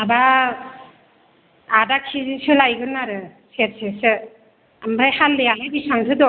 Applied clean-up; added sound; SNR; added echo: none; none; none; none.